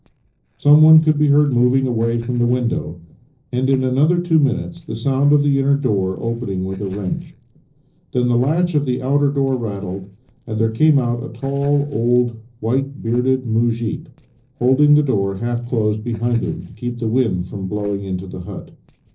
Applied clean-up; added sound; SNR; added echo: neural separator model SepFormer DNS4.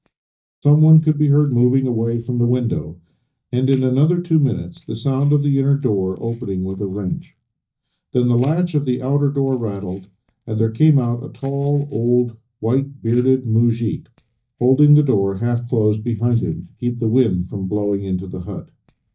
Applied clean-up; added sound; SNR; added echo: neural mask model DeepFilterNet 3.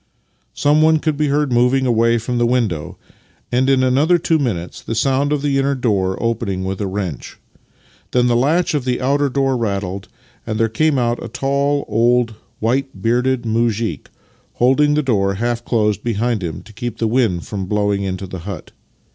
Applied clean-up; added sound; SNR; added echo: none; none; none; none.